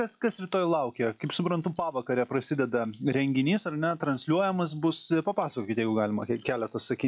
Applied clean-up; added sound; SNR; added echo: classical method log-MMSE.